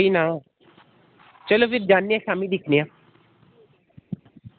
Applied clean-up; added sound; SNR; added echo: none; none; none; none.